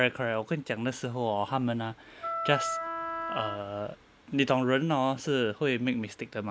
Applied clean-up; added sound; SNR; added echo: none; Wind instrument, woodwind instrument; 4 dB; none.